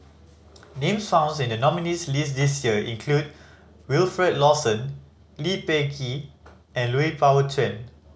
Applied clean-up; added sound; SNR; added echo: none; none; none; none.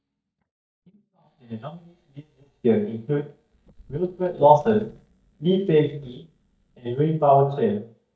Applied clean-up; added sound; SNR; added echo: neural mask model DeepFilterNet 3.